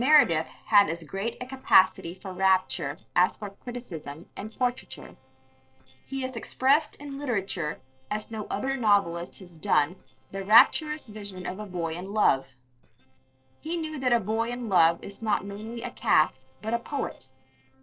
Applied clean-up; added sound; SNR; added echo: neural separator model SepFormer DNS4.